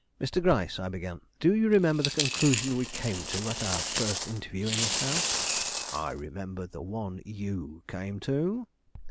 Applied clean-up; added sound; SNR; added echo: none; Coin (dropping); 5 dB; none.